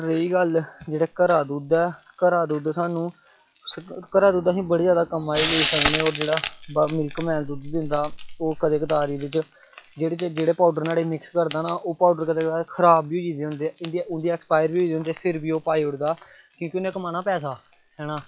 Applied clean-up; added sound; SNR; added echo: classical method log-MMSE.